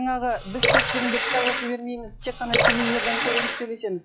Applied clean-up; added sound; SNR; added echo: classical method log-MMSE.